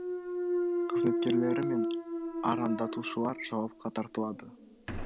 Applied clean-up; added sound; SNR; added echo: none; Thump, thud; -1 dB; none.